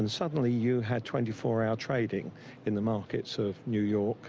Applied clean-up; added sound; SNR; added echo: none; none; none; none.